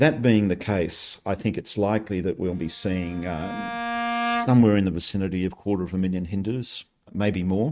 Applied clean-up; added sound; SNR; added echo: neural mask model RNNoise.